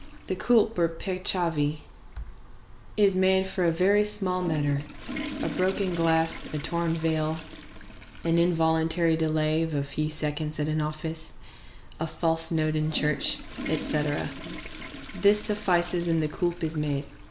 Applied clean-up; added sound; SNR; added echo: none; Toilet flush / Water; 14 dB; none.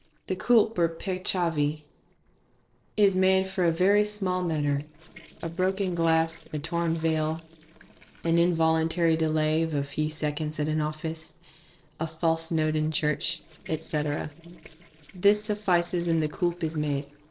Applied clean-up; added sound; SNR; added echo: neural separator model SepFormer DNS4.